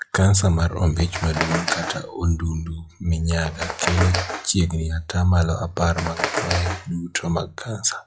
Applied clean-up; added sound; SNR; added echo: classical method log-MMSE.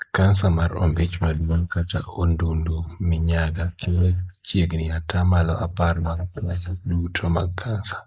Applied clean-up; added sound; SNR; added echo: neural mask model Resemble Enhance denoiser.